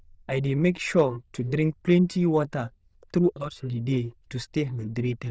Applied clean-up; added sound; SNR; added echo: neural diffusion model UNIVERSE++.